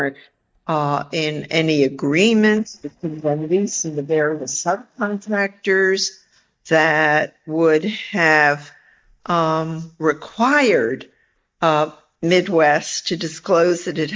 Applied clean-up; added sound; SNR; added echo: neural mask model DeepFilterNet 3.